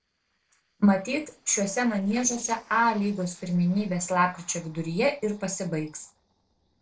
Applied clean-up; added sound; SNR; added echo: neural separator model SepFormer DNS4.